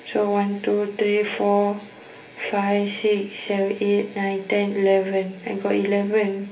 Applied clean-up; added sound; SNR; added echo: none; none; none; reverberation time 0.3 s.